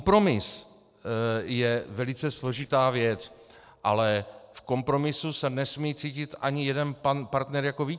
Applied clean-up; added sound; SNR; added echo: neural separator model SepFormer DNS4.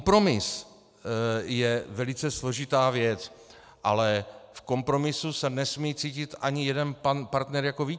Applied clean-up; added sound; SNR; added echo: none; none; none; none.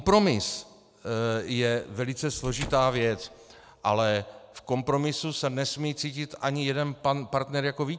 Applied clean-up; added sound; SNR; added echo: none; Squeak / Slam / Wood; 13 dB; none.